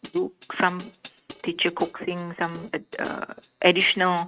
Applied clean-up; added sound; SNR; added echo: neural mask model RNNoise.